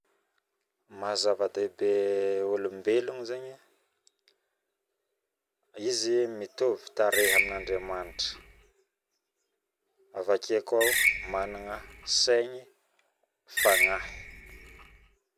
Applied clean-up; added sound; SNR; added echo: none; Screech; -1 dB; none.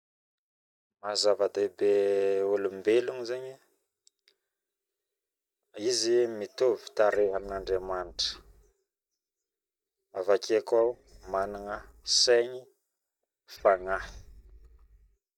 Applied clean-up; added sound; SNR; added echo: neural mask model DeepFilterNet 3.